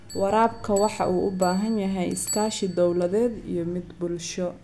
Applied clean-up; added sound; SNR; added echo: none; Bell; 17 dB; none.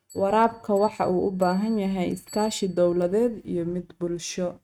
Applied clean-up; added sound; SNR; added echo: neural mask model RNNoise.